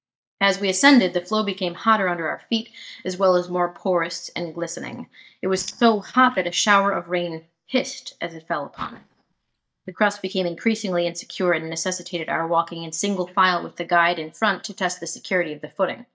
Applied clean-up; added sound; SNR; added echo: neural mask model DeepFilterNet 3.